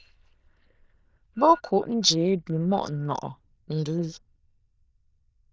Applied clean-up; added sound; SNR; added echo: neural diffusion model UNIVERSE++.